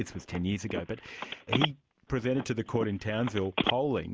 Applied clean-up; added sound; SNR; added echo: none; Telephone; 5 dB; none.